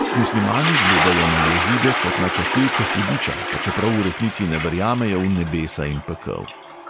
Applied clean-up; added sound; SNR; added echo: none; Toilet flush; 1 dB; none.